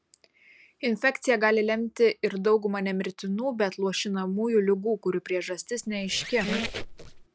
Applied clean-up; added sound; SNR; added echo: none; Squeak; 7 dB; none.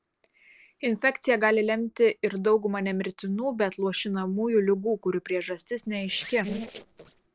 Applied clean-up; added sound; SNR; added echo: neural separator model SepFormer DNS4.